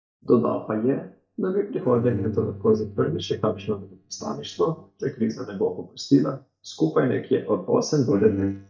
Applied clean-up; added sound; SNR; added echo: neural mask model DeepFilterNet 3.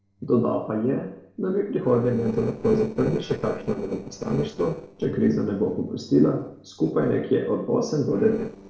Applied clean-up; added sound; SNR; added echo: neural separator model SepFormer DNS4.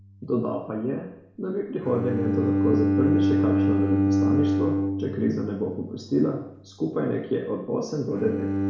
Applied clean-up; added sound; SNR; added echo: none; Bowed string instrument; -2 dB; reverberation time 0.6 s.